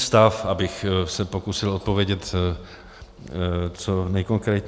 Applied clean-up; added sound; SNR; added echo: none; none; none; none.